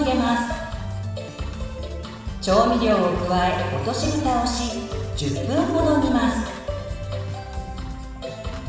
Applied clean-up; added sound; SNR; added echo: none; Organ; 16 dB; reverberation time 1.3 s.